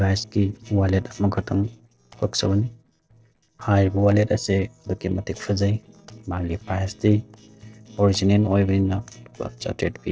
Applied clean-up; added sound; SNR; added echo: neural separator model SepFormer DNS4.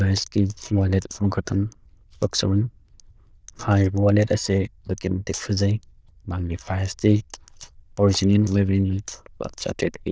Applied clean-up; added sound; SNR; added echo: neural diffusion model UNIVERSE++.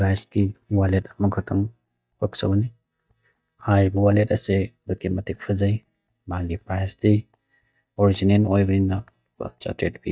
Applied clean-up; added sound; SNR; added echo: neural mask model DeepFilterNet 3.